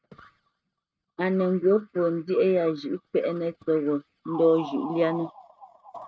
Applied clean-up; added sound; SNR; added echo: neural mask model RNNoise.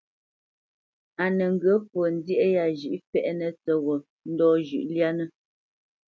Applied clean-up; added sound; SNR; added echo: none; none; none; none.